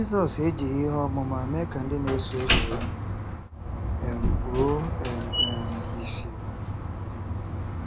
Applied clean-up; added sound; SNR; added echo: none; Slam; 0 dB; none.